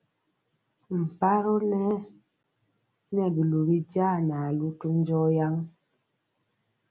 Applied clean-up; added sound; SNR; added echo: none; none; none; none.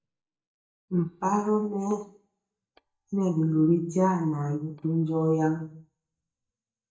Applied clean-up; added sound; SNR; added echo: neural mask model DeepFilterNet 3.